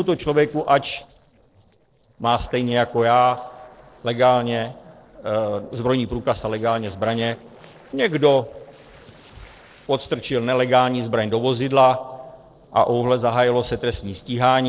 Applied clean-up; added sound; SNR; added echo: neural separator model SepFormer DNS4.